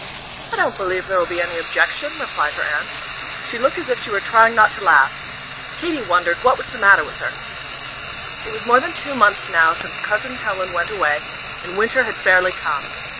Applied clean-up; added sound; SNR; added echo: none; Frying (food); 10 dB; none.